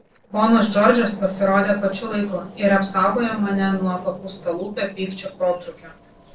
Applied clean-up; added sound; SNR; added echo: neural separator model SepFormer DNS4.